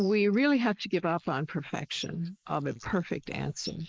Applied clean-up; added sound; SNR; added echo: neural mask model Resemble Enhance denoiser.